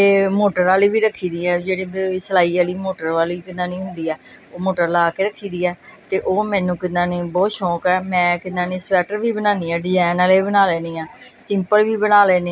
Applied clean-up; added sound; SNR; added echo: none; none; none; none.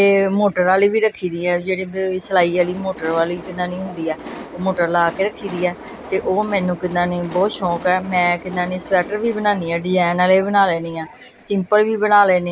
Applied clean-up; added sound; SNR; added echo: none; Train; 18 dB; none.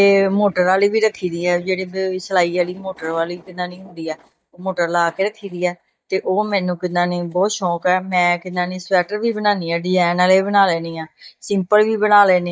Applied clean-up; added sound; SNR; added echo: neural mask model DeepFilterNet 3.